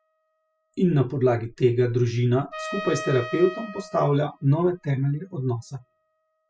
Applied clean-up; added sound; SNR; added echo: classical method spectral subtraction.